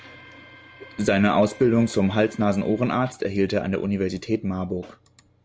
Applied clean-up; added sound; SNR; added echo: none; none; none; none.